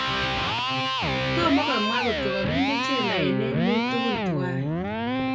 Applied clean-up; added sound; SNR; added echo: none; Electric guitar; -3 dB; reverberation time 0.2 s.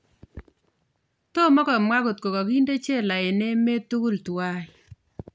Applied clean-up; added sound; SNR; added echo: none; none; none; none.